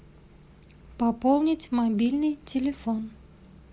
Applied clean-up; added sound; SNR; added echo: none; none; none; none.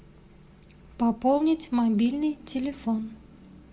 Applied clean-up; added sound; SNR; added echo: none; none; none; reverberation time 1.7 s.